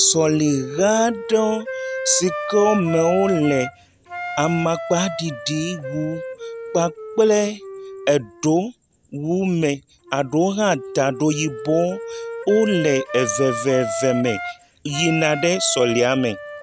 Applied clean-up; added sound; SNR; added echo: none; Wind instrument, woodwind instrument; 10 dB; none.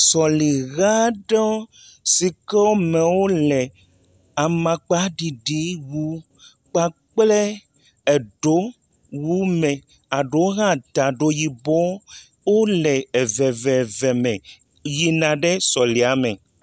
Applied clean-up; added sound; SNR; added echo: none; none; none; none.